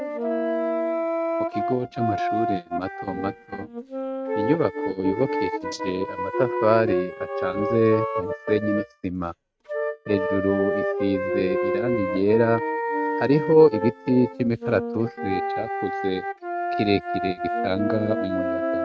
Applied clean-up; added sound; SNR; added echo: neural mask model RNNoise.